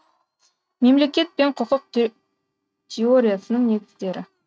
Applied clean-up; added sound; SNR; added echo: neural mask model RNNoise.